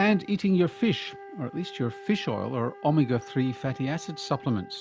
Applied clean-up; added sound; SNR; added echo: none; Wind instrument, woodwind instrument; 18 dB; none.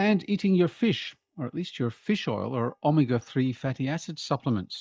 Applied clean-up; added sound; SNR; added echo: neural mask model DeepFilterNet 3.